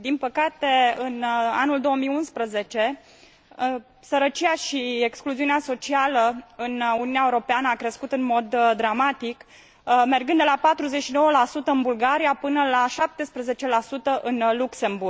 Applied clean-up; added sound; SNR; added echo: none; none; none; none.